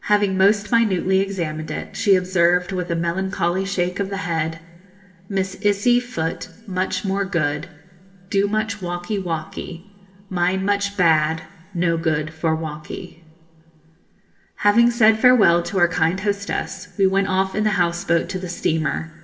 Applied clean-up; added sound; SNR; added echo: none; none; none; reverberation time 2.6 s.